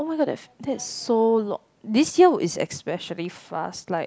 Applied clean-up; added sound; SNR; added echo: none; none; none; none.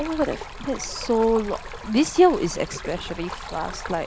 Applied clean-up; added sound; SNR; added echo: none; Stream; 12 dB; none.